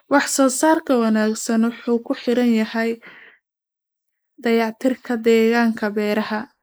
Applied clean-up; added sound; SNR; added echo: neural mask model Resemble Enhance denoiser.